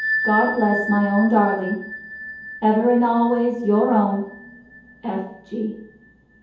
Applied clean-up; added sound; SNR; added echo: none; Bell; 10 dB; reverberation time 0.7 s.